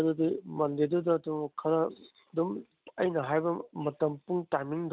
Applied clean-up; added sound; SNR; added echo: none; none; none; none.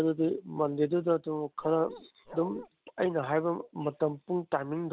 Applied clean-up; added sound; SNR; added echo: none; Bark; 15 dB; none.